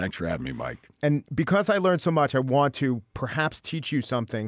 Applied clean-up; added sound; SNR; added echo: none; none; none; none.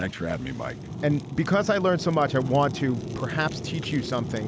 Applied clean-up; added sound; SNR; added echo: none; Fire; 9 dB; none.